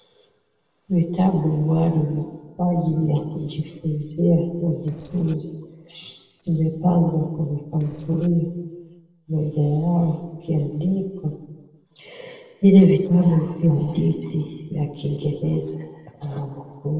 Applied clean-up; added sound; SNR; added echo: neural separator model SepFormer DNS4.